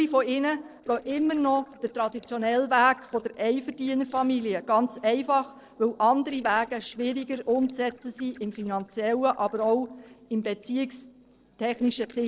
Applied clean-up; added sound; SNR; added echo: neural separator model SepFormer DNS4.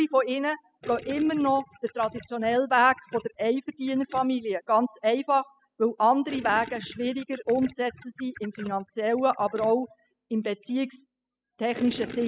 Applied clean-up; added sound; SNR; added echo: classical method spectral subtraction.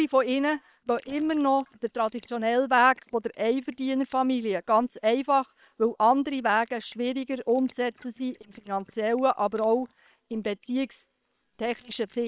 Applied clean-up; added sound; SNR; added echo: neural separator model SepFormer WHAM!.